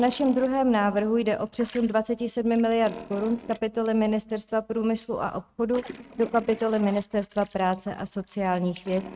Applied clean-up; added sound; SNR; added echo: neural mask model RNNoise.